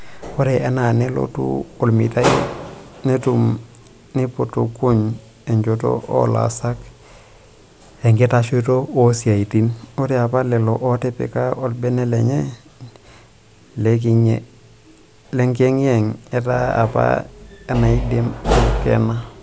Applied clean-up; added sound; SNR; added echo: none; none; none; none.